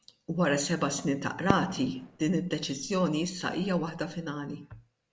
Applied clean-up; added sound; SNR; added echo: none; Fireworks; 9 dB; none.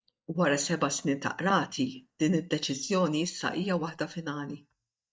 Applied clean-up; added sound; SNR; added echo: neural mask model DeepFilterNet 3.